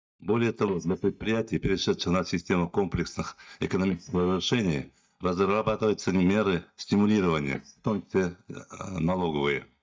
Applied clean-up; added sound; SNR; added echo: neural mask model DeepFilterNet 3.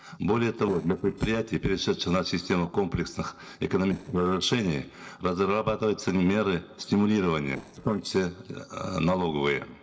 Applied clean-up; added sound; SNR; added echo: neural separator model SepFormer DNS4.